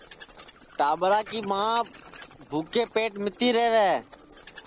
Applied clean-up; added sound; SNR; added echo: none; Wild animals; 12 dB; none.